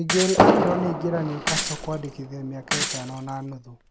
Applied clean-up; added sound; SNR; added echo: none; Shatter / Crushing + Fireworks; -2 dB; none.